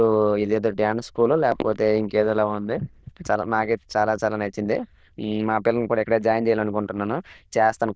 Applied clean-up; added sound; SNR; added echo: neural diffusion model UNIVERSE++.